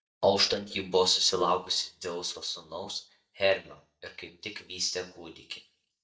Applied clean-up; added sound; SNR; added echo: neural mask model DeepFilterNet 3.